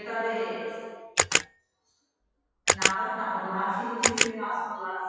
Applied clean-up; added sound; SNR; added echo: classical method WPE with log-MMSE.